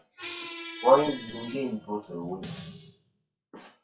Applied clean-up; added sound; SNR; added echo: classical method WPE with log-MMSE.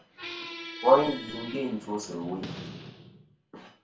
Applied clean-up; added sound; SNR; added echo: none; Squeak; 12 dB; reverberation time 0.3 s.